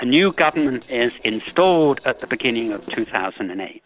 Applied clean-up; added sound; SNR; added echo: neural separator model SepFormer DNS4.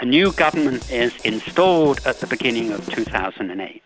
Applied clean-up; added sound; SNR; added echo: none; Drum kit; 14 dB; none.